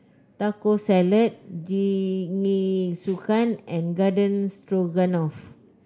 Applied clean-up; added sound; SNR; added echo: none; none; none; none.